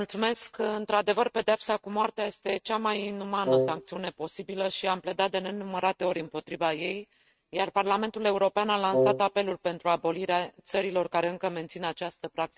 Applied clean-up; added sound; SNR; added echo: neural mask model RNNoise.